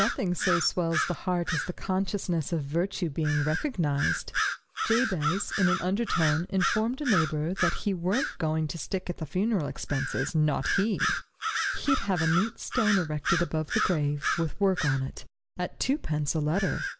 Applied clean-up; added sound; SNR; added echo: none; Bird vocalization, bird call, bird song; 5 dB; none.